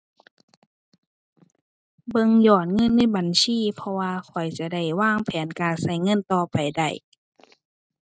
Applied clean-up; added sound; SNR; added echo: none; none; none; none.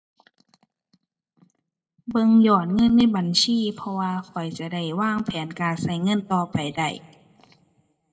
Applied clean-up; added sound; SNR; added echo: none; none; none; reverberation time 0.2 s.